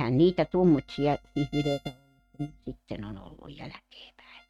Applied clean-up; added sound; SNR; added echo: neural mask model RNNoise.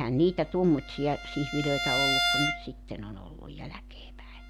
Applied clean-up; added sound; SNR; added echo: none; Bowed string instrument; 3 dB; none.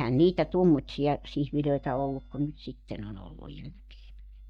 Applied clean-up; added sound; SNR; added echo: neural mask model DeepFilterNet 3.